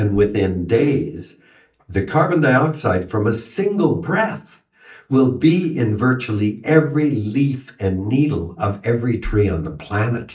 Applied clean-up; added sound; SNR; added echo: neural mask model DeepFilterNet 3.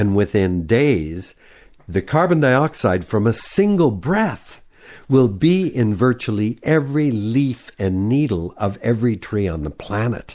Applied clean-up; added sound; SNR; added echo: none; none; none; none.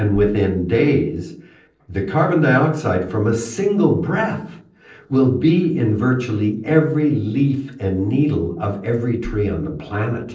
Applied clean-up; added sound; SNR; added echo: neural separator model SepFormer DNS4.